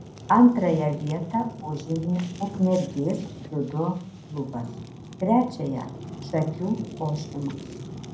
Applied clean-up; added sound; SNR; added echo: none; Fire; 14 dB; reverberation time 0.5 s.